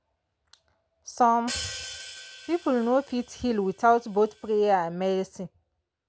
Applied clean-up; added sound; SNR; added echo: none; Hi-hat; 14 dB; none.